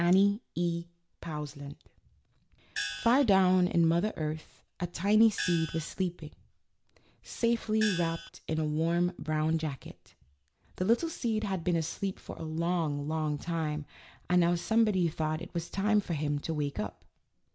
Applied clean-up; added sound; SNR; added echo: none; Gong; 7 dB; none.